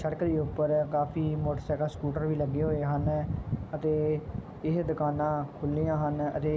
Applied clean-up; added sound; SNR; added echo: none; none; none; none.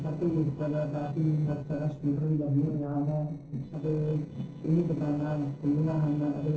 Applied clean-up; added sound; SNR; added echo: neural separator model SepFormer DNS4.